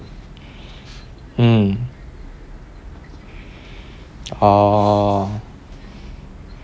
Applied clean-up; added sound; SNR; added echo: none; none; none; none.